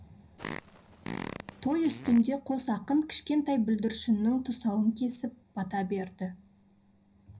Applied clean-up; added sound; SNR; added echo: none; Fart; 11 dB; reverberation time 0.5 s.